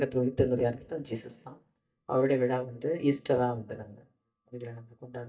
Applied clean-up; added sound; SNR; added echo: neural mask model DeepFilterNet 3.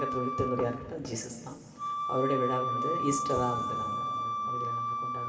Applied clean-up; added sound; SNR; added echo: none; Wind instrument, woodwind instrument; 0 dB; reverberation time 2.5 s.